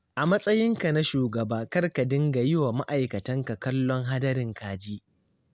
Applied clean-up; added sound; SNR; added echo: none; none; none; none.